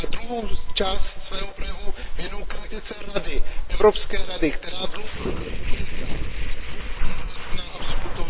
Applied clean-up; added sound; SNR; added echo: neural separator model SepFormer WHAM!.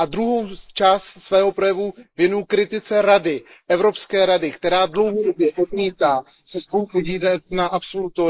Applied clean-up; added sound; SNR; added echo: neural mask model Resemble Enhance denoiser.